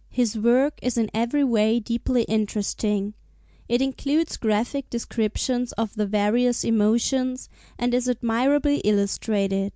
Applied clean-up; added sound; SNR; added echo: none; none; none; none.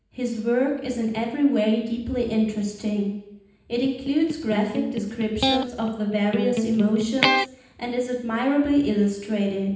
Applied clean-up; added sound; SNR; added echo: none; Electric guitar; 2 dB; reverberation time 0.9 s.